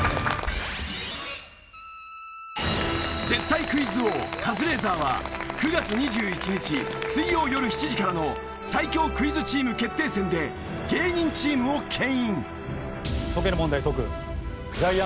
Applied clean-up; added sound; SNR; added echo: none; Writing + Wind instrument, woodwind instrument; 17 dB; none.